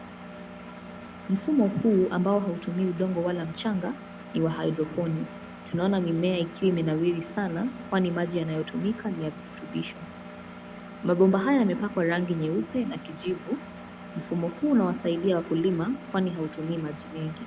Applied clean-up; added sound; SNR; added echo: none; Engine; 14 dB; none.